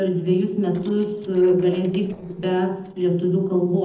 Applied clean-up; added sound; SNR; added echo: neural separator model SepFormer DNS4.